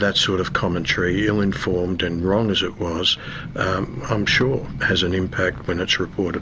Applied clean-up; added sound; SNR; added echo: none; Sliding door; 12 dB; none.